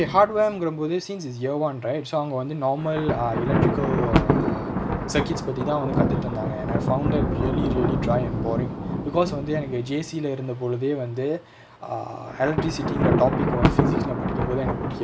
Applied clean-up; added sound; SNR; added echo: none; Thunder; 0 dB; none.